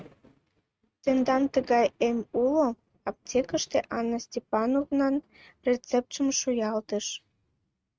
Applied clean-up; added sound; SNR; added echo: neural mask model RNNoise.